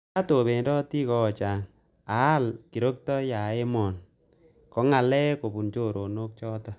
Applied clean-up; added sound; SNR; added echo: none; none; none; none.